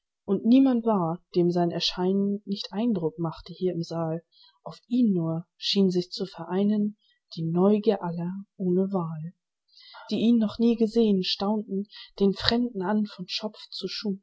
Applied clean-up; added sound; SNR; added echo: none; none; none; none.